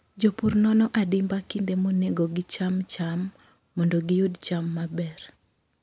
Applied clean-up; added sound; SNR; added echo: none; none; none; none.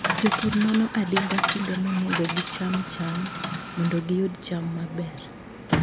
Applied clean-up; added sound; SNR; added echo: none; Coin (dropping) / Chatter; 3 dB; none.